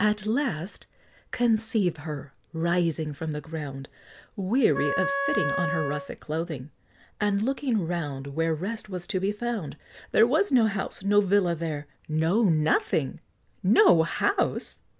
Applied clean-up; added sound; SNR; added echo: none; Wind instrument, woodwind instrument; 5 dB; none.